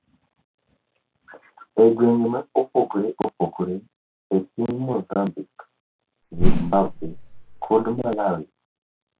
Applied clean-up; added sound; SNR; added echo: none; Whoosh, swoosh, swish; -3 dB; none.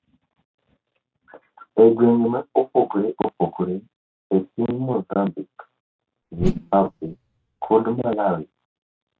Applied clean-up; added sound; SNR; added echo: neural mask model RNNoise.